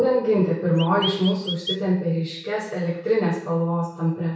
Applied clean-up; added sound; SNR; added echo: none; Chirp, tweet; 9 dB; reverberation time 0.6 s.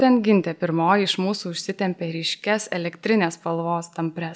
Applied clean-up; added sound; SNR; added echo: none; none; none; none.